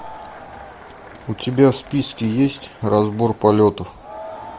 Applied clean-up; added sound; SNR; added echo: none; Crowd; 18 dB; none.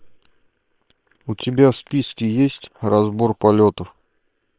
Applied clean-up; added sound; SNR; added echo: neural separator model SepFormer WHAM!.